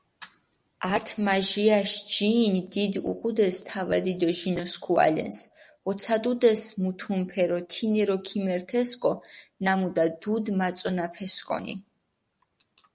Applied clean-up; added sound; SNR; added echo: none; none; none; none.